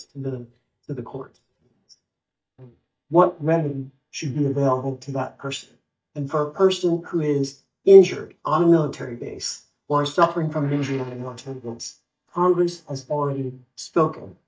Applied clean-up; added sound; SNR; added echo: neural mask model DeepFilterNet 3.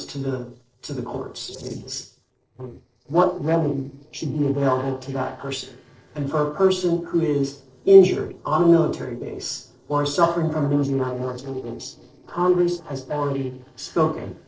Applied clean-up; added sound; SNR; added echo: neural separator model SepFormer DNS4.